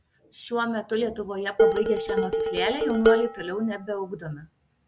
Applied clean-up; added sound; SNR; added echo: none; Dishes, pots, and pans; -4 dB; none.